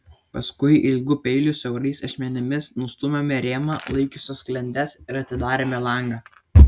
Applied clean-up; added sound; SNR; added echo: none; none; none; none.